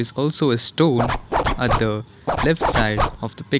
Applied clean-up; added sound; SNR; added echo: none; Zipper (clothing); 0 dB; none.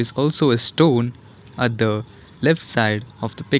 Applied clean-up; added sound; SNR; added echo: none; none; none; none.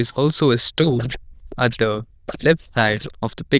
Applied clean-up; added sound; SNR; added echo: neural diffusion model UNIVERSE++.